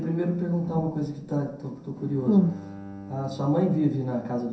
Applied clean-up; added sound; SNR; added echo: none; Bowed string instrument; 18 dB; reverberation time 0.7 s.